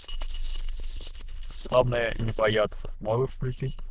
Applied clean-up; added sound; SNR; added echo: neural diffusion model UNIVERSE++.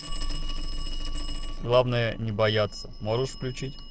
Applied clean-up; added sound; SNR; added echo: neural separator model SepFormer DNS4.